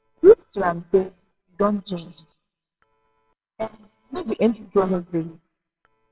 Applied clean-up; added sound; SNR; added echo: neural separator model SepFormer WHAMR!.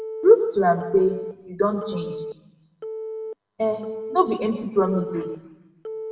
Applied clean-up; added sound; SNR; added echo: none; Telephone; 11 dB; reverberation time 1.0 s.